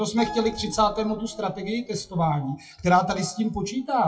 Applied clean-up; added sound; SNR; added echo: classical method WPE with log-MMSE.